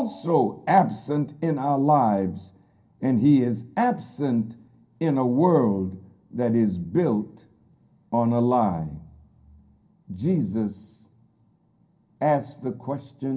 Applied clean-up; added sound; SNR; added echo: none; none; none; reverberation time 0.3 s.